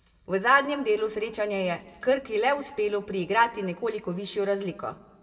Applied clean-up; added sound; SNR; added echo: none; none; none; reverberation time 0.8 s.